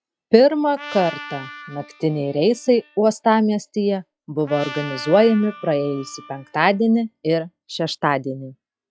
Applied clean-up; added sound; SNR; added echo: classical method log-MMSE.